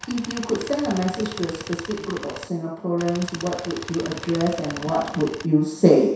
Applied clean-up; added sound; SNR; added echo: none; Tools; 13 dB; reverberation time 0.7 s.